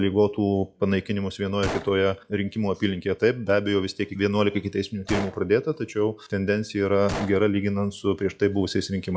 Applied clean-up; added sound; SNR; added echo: classical method log-MMSE.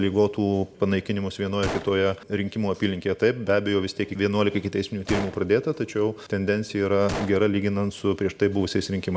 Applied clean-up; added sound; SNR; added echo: none; Gunshot, gunfire; 14 dB; none.